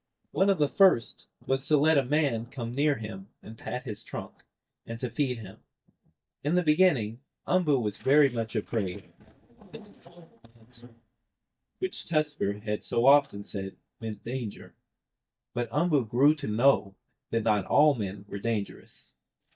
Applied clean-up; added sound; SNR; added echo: neural mask model DeepFilterNet 3.